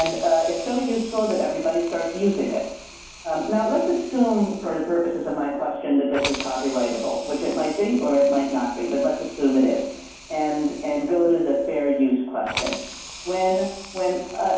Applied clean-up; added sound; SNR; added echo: none; Hiss; 15 dB; reverberation time 0.9 s.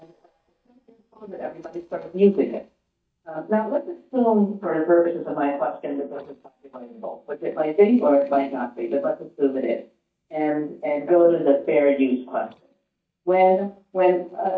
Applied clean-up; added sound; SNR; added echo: neural mask model DeepFilterNet 3.